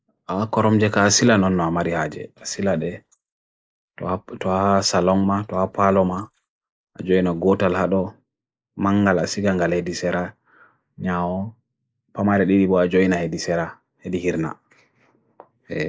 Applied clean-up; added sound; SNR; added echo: neural mask model Resemble Enhance denoiser.